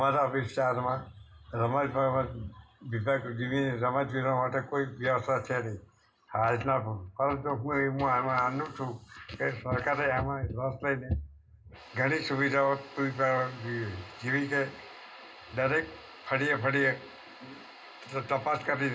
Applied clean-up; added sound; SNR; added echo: none; none; none; reverberation time 0.2 s.